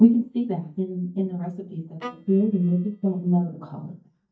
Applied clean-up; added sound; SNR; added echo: neural mask model DeepFilterNet 3.